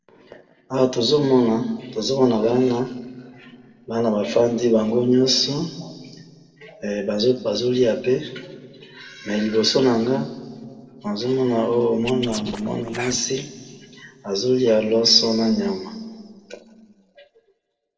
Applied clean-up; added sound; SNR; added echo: neural separator model SepFormer DNS4.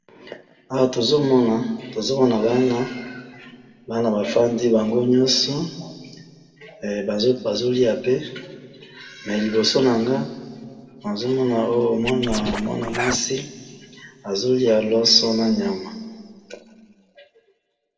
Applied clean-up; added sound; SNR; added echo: none; Scratching (performance technique); 6 dB; reverberation time 1.6 s.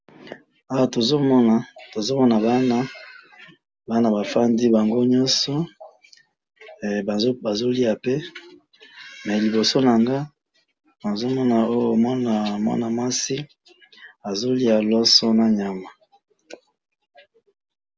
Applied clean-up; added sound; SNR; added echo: none; none; none; none.